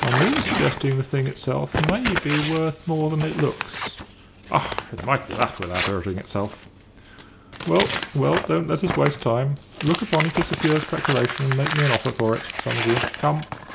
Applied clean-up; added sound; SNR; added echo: none; Crumpling, crinkling / Tearing; 6 dB; none.